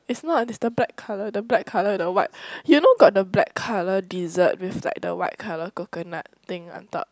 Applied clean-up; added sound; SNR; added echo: none; none; none; none.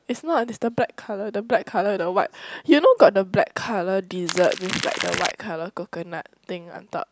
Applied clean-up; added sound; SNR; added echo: none; Crackle; 6 dB; none.